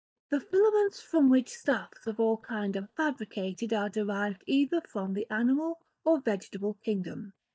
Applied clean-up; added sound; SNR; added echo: neural mask model DeepFilterNet 3.